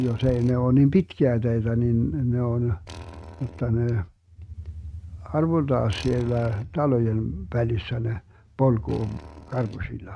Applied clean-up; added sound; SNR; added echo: neural mask model RNNoise.